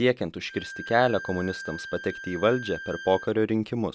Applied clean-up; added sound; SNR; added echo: none; Bowed string instrument; 14 dB; none.